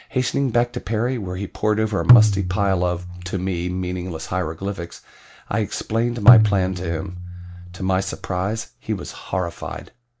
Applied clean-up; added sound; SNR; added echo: none; Tabla; -3 dB; none.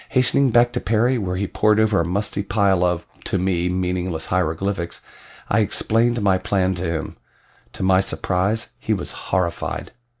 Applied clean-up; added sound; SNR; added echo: none; none; none; none.